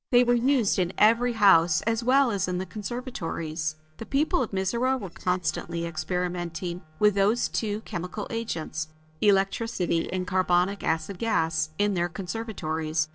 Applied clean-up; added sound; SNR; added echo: neural separator model SepFormer DNS4.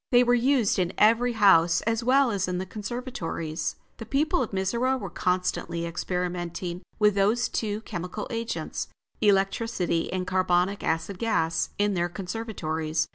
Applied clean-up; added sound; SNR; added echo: none; none; none; none.